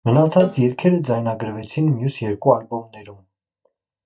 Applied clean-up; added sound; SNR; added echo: neural mask model DeepFilterNet 3.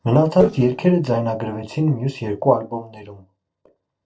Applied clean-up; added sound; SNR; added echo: neural separator model SepFormer DNS4.